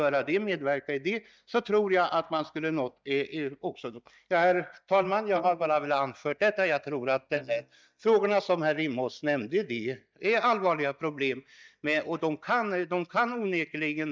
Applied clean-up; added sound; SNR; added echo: neural mask model DeepFilterNet 3.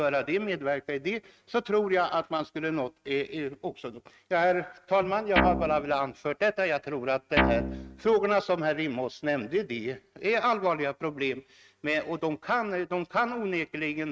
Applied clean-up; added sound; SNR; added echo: neural mask model RNNoise.